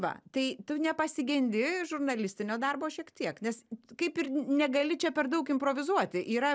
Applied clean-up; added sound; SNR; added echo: none; none; none; none.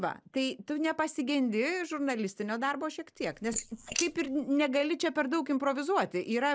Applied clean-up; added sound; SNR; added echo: neural mask model Resemble Enhance denoiser.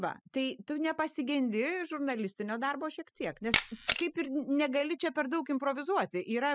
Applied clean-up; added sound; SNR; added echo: classical method spectral subtraction.